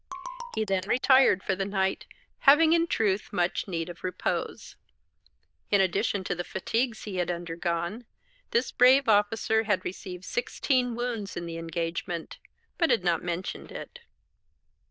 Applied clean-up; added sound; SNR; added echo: neural diffusion model UNIVERSE++.